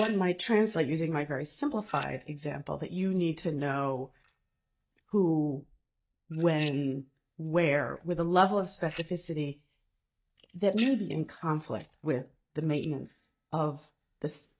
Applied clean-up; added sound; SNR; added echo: neural mask model DeepFilterNet 3.